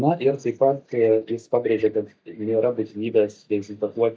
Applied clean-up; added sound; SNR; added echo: neural mask model DeepFilterNet 3.